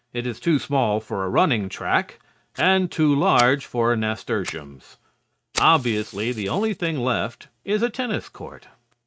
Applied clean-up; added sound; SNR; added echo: neural mask model RNNoise.